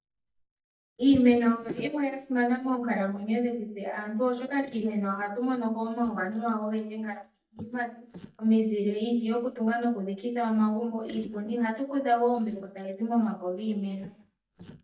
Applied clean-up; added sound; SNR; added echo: neural mask model DeepFilterNet 3.